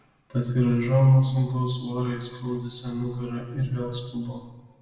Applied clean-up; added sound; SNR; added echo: none; none; none; reverberation time 1.2 s.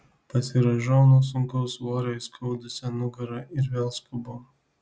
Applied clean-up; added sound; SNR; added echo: none; none; none; none.